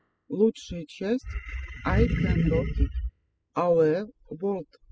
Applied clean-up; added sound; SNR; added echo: classical method spectral subtraction.